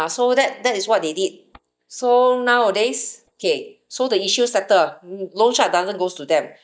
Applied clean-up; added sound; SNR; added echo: neural mask model DeepFilterNet 3.